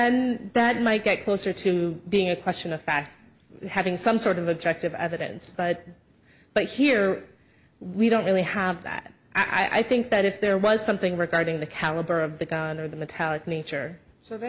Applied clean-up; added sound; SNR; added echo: none; none; none; none.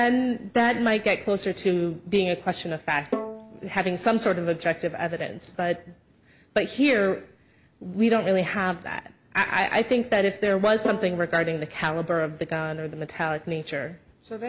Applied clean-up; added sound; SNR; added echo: none; Bowed string instrument; 13 dB; none.